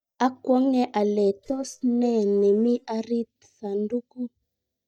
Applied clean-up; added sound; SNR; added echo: neural mask model DeepFilterNet 3.